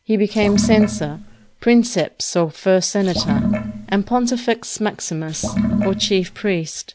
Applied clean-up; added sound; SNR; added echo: none; Sink (filling or washing) / Water; 3 dB; none.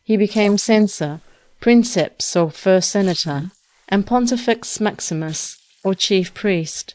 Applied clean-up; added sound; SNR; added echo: neural mask model Resemble Enhance denoiser.